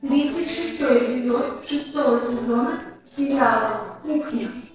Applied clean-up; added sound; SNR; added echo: neural separator model SepFormer DNS4.